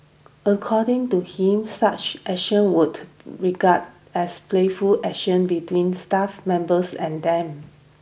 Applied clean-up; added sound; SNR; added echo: none; none; none; none.